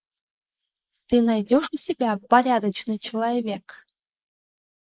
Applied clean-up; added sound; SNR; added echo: neural mask model Resemble Enhance denoiser.